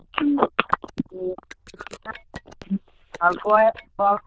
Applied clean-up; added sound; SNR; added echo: neural diffusion model UNIVERSE++.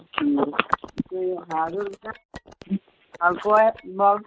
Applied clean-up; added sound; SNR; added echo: neural mask model RNNoise.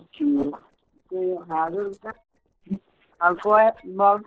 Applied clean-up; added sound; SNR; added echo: neural separator model SepFormer DNS4.